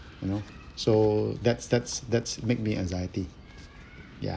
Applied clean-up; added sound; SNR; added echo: none; none; none; none.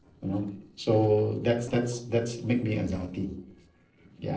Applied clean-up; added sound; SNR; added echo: neural separator model SepFormer DNS4.